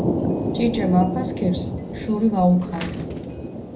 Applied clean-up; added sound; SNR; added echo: none; Thunder; 3 dB; reverberation time 0.5 s.